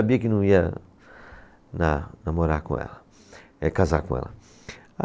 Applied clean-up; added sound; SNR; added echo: none; none; none; none.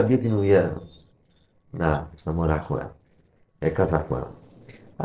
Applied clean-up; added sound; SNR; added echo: neural separator model SepFormer DNS4.